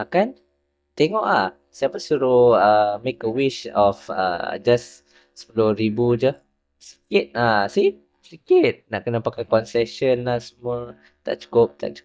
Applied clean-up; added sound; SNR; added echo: neural mask model DeepFilterNet 3.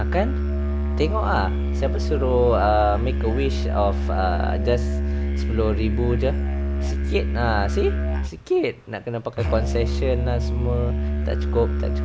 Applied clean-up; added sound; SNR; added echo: none; Musical instrument; -2 dB; none.